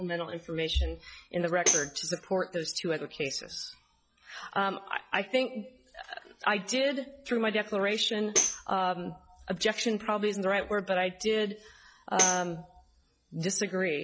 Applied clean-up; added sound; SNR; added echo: classical method log-MMSE.